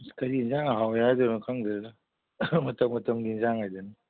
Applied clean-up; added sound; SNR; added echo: none; none; none; none.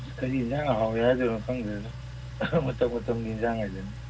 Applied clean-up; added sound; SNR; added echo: none; Engine; 10 dB; reverberation time 0.4 s.